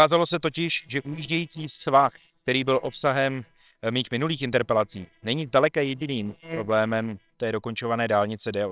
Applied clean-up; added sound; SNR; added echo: neural separator model SepFormer WHAMR!.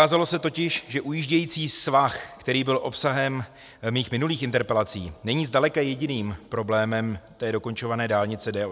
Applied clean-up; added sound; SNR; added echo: none; none; none; none.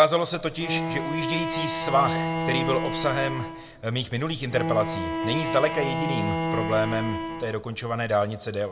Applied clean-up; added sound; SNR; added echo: none; Bowed string instrument; 3 dB; reverberation time 1.0 s.